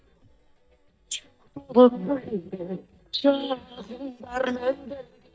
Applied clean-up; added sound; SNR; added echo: neural mask model DeepFilterNet 3.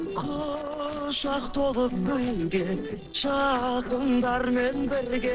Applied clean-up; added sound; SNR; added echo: neural separator model SepFormer DNS4.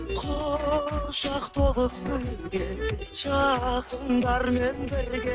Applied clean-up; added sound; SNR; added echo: neural mask model RNNoise.